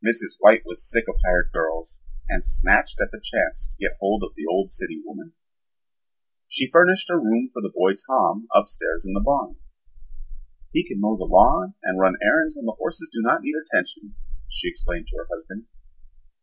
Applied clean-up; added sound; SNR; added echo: none; none; none; none.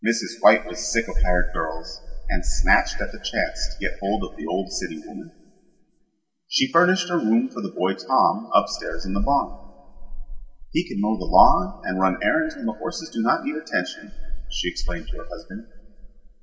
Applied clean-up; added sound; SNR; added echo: none; none; none; reverberation time 1.4 s.